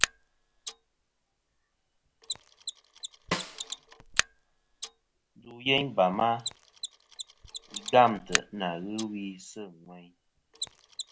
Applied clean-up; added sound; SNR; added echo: none; Mechanisms + Snare drum; 6 dB; none.